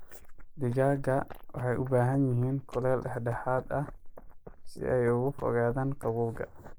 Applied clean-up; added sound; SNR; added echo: neural mask model Resemble Enhance denoiser.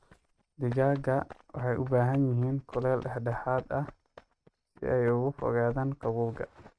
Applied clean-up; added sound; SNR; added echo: neural mask model RNNoise.